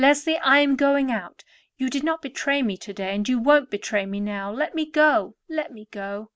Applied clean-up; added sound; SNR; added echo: none; none; none; none.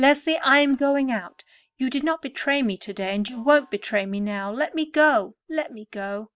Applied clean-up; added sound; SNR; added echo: neural mask model DeepFilterNet 3.